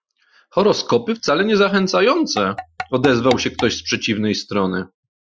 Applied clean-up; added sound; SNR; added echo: classical method Wiener filter.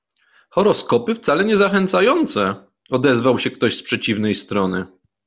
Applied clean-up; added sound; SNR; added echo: none; none; none; none.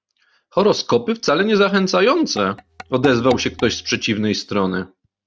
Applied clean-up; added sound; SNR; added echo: neural mask model RNNoise.